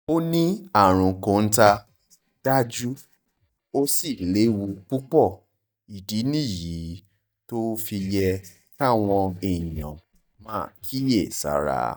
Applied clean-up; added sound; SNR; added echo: neural mask model DeepFilterNet 3.